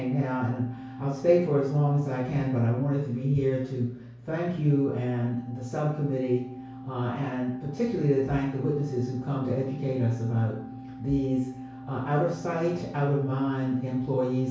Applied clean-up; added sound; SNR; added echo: none; Organ; 16 dB; reverberation time 0.6 s.